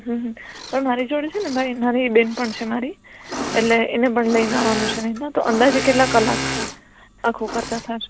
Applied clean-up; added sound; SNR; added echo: none; Engine / Mechanisms; 8 dB; none.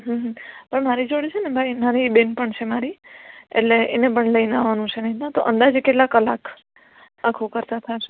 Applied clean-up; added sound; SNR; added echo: none; none; none; none.